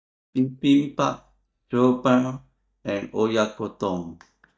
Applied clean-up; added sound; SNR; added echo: neural mask model DeepFilterNet 3.